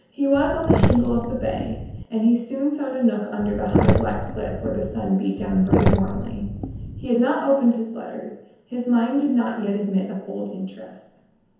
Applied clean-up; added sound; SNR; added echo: none; Sink (filling or washing); -1 dB; reverberation time 0.9 s.